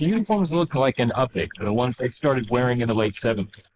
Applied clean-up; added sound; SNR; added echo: neural mask model Resemble Enhance denoiser.